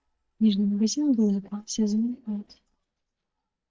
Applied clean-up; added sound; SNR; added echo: neural mask model DeepFilterNet 3.